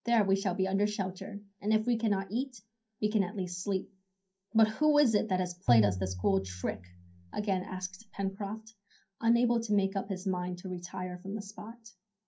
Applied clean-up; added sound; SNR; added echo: none; Tabla; 5 dB; reverberation time 0.3 s.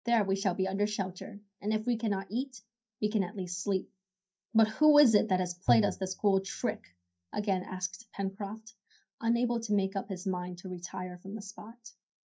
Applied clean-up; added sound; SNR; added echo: neural mask model DeepFilterNet 3.